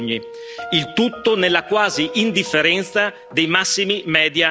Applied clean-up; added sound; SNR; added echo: none; Piano; 16 dB; none.